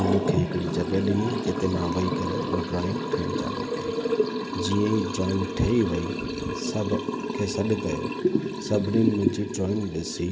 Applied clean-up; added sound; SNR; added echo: none; Liquid; 1 dB; none.